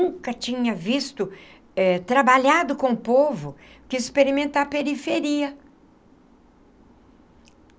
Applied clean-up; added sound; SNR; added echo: none; none; none; none.